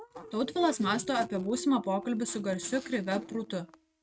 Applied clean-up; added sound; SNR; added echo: neural mask model RNNoise.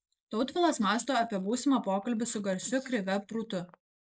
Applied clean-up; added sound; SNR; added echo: neural mask model Resemble Enhance denoiser.